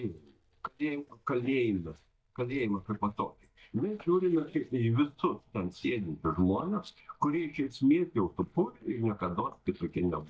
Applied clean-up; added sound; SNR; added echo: neural mask model DeepFilterNet 3.